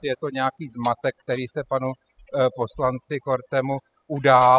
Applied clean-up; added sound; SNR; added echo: classical method spectral subtraction.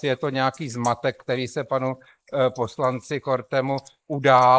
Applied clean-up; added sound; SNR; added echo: neural mask model Resemble Enhance denoiser.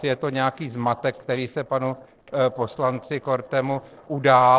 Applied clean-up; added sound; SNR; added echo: neural separator model SepFormer DNS4.